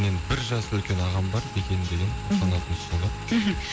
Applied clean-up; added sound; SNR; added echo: none; Motorcycle / Engine; 14 dB; none.